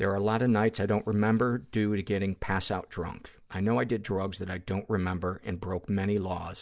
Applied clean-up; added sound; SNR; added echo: none; none; none; none.